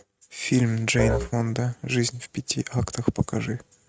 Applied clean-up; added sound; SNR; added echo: neural mask model RNNoise.